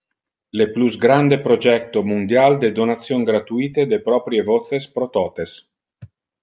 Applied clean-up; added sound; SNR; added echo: none; none; none; none.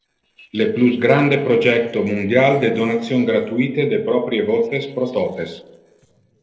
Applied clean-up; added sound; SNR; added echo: neural separator model SepFormer DNS4.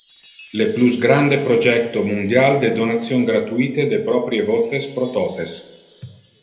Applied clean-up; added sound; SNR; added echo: none; Chime; 19 dB; reverberation time 0.8 s.